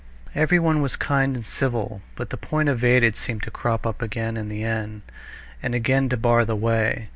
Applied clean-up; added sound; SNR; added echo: none; none; none; none.